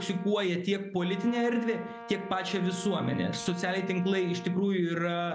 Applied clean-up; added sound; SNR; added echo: none; Brass instrument; 15 dB; none.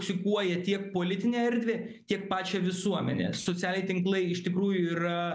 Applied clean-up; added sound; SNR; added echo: none; none; none; none.